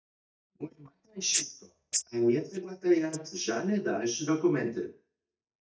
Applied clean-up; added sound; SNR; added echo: neural mask model DeepFilterNet 3.